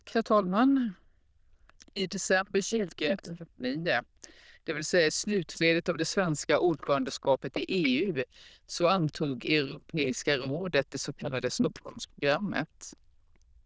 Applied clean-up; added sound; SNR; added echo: neural diffusion model UNIVERSE++.